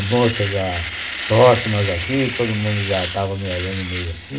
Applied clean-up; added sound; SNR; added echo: none; Domestic sounds, home sounds; 6 dB; reverberation time 0.2 s.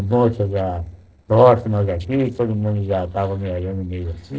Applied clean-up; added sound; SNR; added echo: neural separator model SepFormer DNS4.